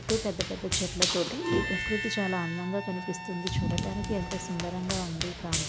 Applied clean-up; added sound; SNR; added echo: none; Harmonica + Run; 1 dB; none.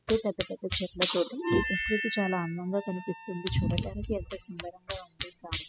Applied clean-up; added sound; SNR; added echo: classical method spectral subtraction.